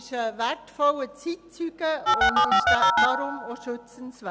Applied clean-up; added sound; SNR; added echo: none; Telephone; -3 dB; none.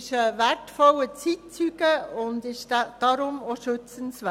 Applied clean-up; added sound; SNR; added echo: none; none; none; none.